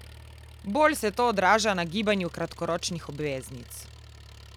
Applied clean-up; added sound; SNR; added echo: none; Engine; 19 dB; none.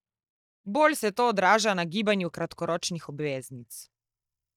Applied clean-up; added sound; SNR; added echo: neural mask model DeepFilterNet 3.